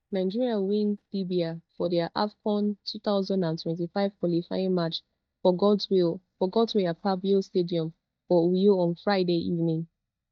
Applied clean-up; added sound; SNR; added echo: neural mask model DeepFilterNet 3.